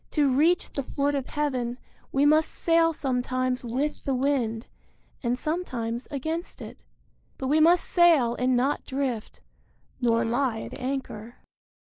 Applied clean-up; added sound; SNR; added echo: neural mask model Resemble Enhance denoiser.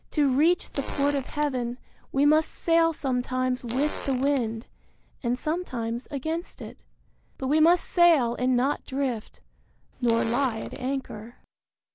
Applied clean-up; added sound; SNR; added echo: none; Fart; 11 dB; none.